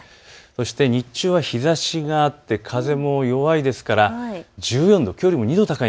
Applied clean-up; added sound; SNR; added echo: none; none; none; none.